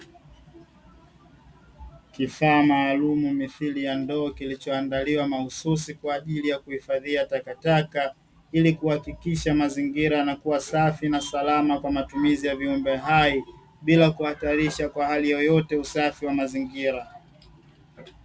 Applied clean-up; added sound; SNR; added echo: none; none; none; none.